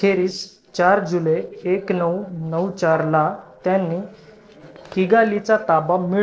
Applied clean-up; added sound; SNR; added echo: neural separator model SepFormer DNS4.